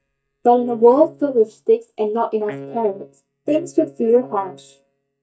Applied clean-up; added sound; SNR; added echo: neural mask model DeepFilterNet 3.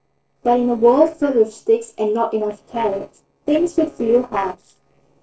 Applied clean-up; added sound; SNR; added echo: neural separator model SepFormer DNS4.